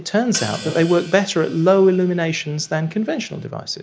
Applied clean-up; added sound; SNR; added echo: none; Hi-hat; 18 dB; none.